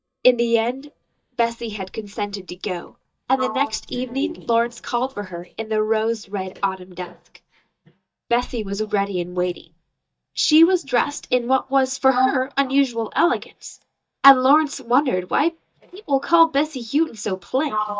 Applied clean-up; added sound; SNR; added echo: neural mask model DeepFilterNet 3.